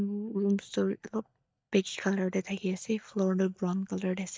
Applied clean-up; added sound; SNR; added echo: neural mask model DeepFilterNet 3.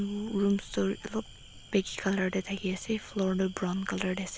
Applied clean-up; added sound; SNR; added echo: none; Bird; 19 dB; none.